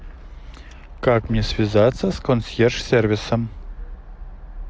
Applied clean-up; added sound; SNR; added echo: none; none; none; none.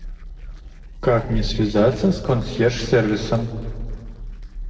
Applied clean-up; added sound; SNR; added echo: neural separator model SepFormer DNS4.